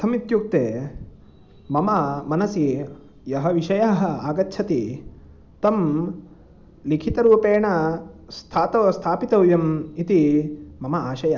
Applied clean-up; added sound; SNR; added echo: none; none; none; none.